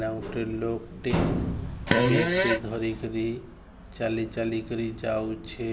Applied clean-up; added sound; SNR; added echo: none; Fart; -4 dB; none.